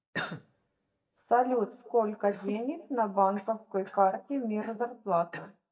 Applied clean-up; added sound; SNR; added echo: neural mask model DeepFilterNet 3.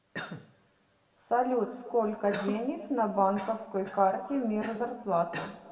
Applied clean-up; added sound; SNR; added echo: none; Cough; 15 dB; reverberation time 1.6 s.